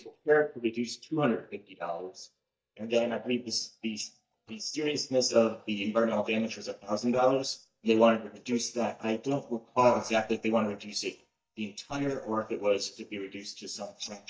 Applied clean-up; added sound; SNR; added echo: neural mask model DeepFilterNet 3.